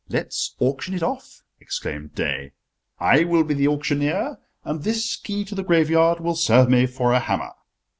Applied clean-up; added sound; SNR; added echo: none; none; none; none.